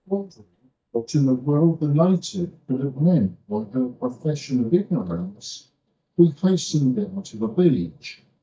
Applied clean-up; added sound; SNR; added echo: neural mask model DeepFilterNet 3.